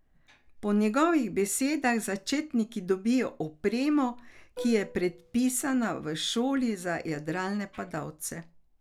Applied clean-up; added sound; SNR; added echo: none; Plucked string instrument; 16 dB; none.